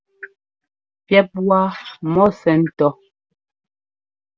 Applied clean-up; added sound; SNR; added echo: none; none; none; none.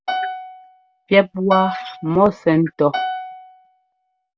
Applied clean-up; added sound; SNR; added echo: none; Piano; 9 dB; none.